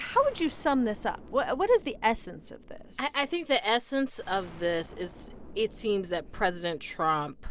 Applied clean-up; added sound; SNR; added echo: none; Explosion; 19 dB; none.